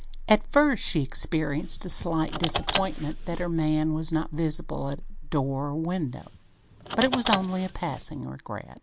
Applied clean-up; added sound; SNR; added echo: none; Car; 9 dB; none.